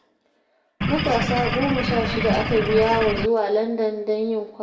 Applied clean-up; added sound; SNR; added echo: none; Engine / Boat, Water vehicle; 1 dB; reverberation time 0.6 s.